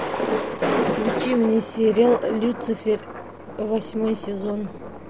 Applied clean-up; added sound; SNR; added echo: none; Thunder; 4 dB; none.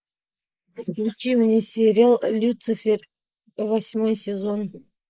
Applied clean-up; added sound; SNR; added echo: neural mask model Resemble Enhance denoiser.